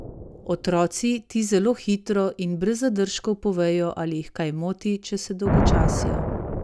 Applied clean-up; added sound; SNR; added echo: none; Thunder; 3 dB; none.